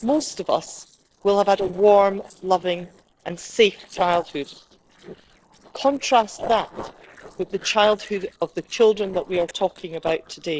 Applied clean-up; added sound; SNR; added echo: neural separator model SepFormer DNS4.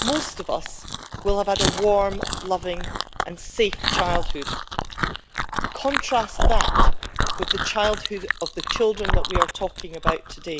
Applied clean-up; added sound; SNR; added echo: none; Chewing, mastication; -3 dB; none.